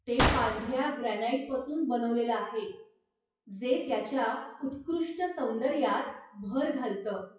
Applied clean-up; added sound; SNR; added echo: classical method WPE with log-MMSE.